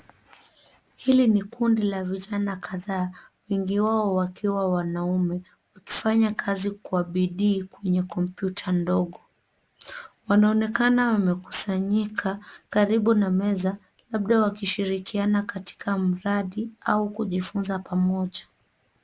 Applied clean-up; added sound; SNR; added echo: none; none; none; none.